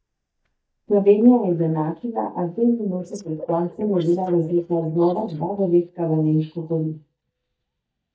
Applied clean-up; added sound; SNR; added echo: neural mask model DeepFilterNet 3.